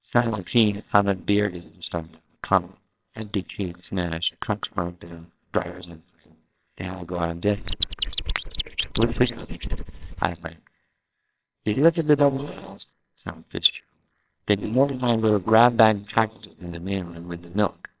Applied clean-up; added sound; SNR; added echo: neural separator model SepFormer WHAMR!.